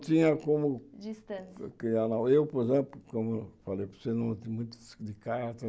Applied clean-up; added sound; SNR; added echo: none; none; none; none.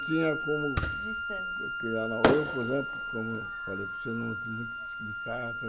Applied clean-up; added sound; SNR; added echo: none; Fireworks + Wind instrument, woodwind instrument; -1 dB; none.